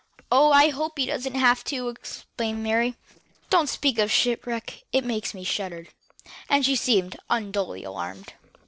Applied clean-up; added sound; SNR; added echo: neural separator model SepFormer DNS4.